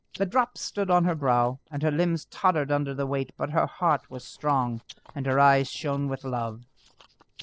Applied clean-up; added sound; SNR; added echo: neural separator model SepFormer DNS4.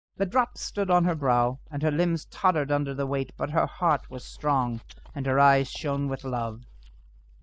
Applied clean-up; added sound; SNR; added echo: neural mask model DeepFilterNet 3.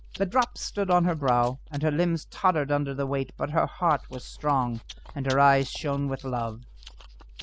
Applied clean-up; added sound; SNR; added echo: none; Chewing, mastication; 18 dB; none.